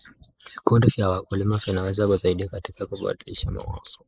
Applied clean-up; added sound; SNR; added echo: neural mask model Resemble Enhance denoiser.